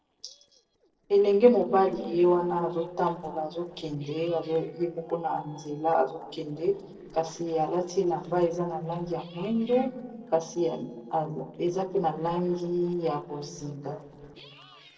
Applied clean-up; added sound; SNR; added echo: neural separator model SepFormer DNS4.